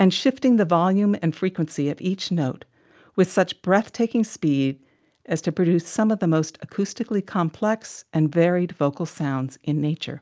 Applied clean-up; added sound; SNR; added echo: none; none; none; none.